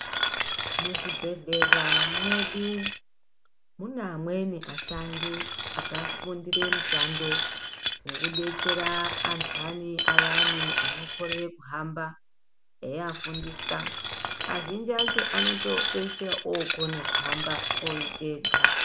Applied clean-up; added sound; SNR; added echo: none; Glass; -5 dB; none.